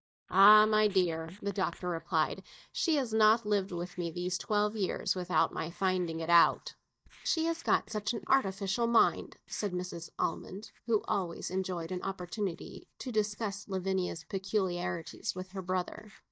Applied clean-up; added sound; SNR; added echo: neural mask model DeepFilterNet 3.